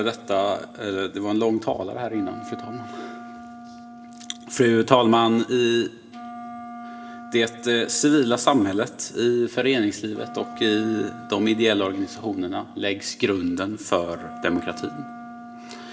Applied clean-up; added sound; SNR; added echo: none; Wind instrument, woodwind instrument; 17 dB; reverberation time 1.0 s.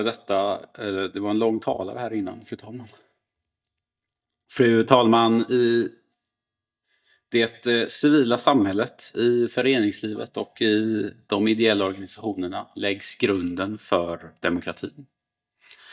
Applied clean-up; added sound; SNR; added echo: neural mask model DeepFilterNet 3.